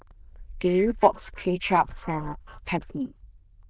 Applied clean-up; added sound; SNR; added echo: neural diffusion model UNIVERSE++.